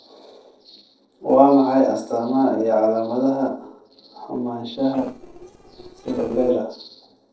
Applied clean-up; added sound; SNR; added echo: neural separator model SepFormer DNS4.